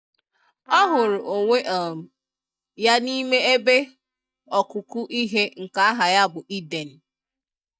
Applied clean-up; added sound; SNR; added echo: neural mask model DeepFilterNet 3.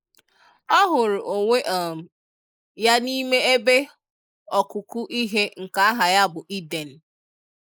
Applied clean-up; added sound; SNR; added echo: neural mask model Resemble Enhance denoiser.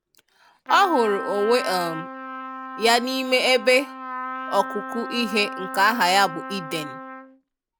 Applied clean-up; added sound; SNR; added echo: none; Trumpet; 10 dB; none.